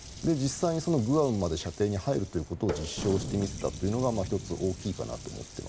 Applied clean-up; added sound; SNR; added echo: none; Thunder + Water tap, faucet; 11 dB; none.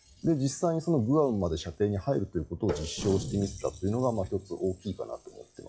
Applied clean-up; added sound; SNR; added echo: classical method log-MMSE.